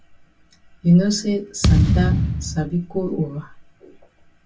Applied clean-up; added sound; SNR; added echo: none; Thump, thud; -4 dB; reverberation time 0.1 s.